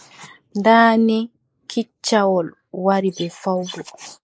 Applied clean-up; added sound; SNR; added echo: neural mask model Resemble Enhance denoiser.